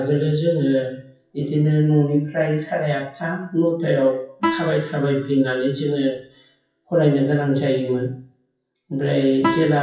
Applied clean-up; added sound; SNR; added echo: classical method WPE with log-MMSE.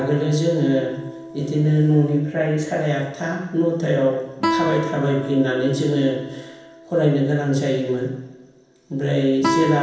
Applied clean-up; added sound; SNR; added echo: none; Guitar; 10 dB; reverberation time 0.9 s.